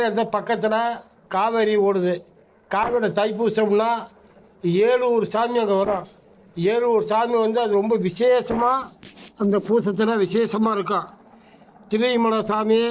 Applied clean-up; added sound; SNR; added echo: neural separator model SepFormer DNS4.